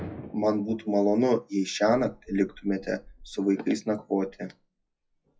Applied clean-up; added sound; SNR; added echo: classical method WPE with log-MMSE.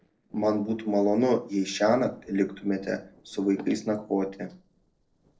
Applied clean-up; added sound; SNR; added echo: neural separator model SepFormer DNS4.